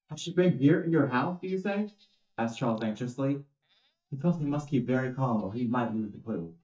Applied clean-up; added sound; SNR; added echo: neural mask model DeepFilterNet 3.